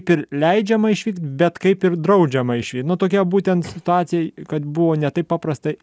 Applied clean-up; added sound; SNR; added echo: none; none; none; none.